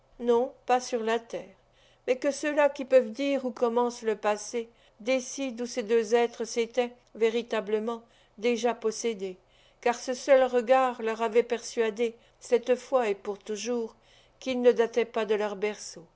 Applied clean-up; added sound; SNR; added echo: none; none; none; none.